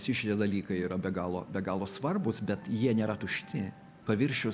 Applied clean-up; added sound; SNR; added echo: none; none; none; none.